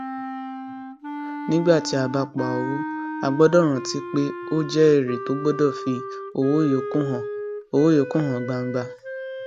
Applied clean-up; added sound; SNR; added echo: none; Wind instrument, woodwind instrument; 9 dB; none.